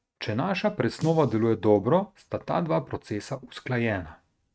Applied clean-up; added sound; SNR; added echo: neural mask model RNNoise.